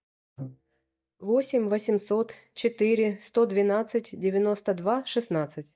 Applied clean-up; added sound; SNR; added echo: neural mask model DeepFilterNet 3.